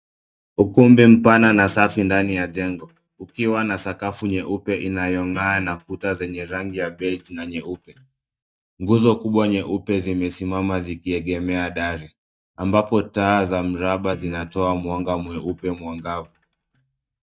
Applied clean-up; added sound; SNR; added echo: neural mask model DeepFilterNet 3.